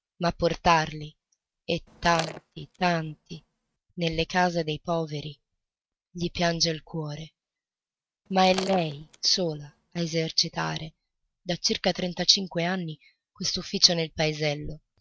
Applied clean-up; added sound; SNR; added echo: neural mask model RNNoise.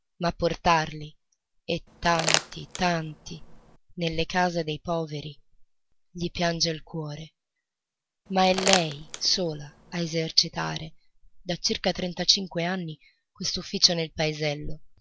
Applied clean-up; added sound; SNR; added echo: none; Crumpling, crinkling; 4 dB; none.